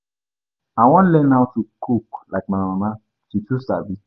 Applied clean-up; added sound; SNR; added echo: none; none; none; none.